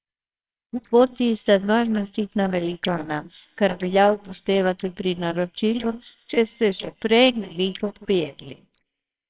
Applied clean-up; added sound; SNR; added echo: neural separator model SepFormer WHAMR!.